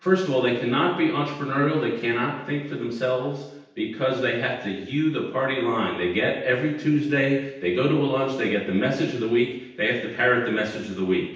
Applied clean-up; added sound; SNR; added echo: none; none; none; reverberation time 0.9 s.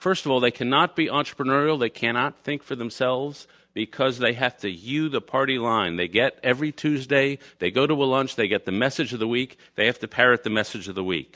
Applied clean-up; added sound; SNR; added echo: none; none; none; none.